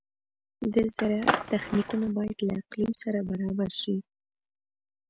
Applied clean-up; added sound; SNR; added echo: none; Skateboard; 1 dB; none.